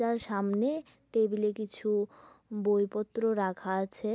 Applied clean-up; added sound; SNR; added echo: none; none; none; none.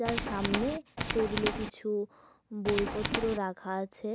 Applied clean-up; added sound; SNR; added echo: none; Tools; -3 dB; none.